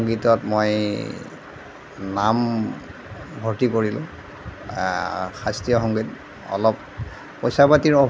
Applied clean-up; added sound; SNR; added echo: none; none; none; none.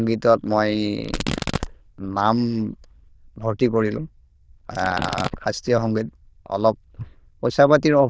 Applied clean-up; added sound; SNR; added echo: neural diffusion model UNIVERSE++.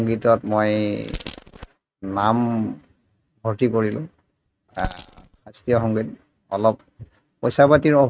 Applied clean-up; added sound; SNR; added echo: neural mask model RNNoise.